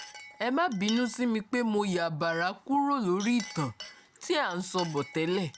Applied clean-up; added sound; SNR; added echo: none; Chink, clink; 18 dB; none.